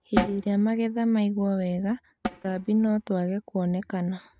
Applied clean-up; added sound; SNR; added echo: neural mask model RNNoise.